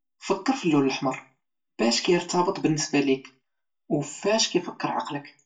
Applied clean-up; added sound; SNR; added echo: none; none; none; reverberation time 0.2 s.